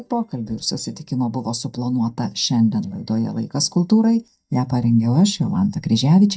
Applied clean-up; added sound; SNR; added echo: neural mask model DeepFilterNet 3.